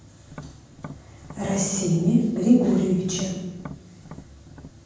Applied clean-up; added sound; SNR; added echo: none; Tap; 18 dB; reverberation time 1.2 s.